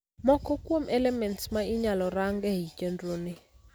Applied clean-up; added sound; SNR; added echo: none; none; none; none.